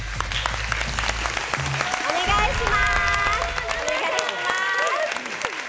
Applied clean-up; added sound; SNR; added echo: none; none; none; none.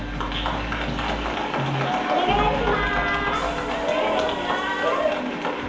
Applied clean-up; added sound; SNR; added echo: none; Subway, metro, underground / Train; 12 dB; reverberation time 0.5 s.